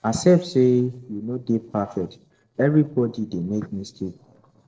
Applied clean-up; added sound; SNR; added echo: neural separator model SepFormer DNS4.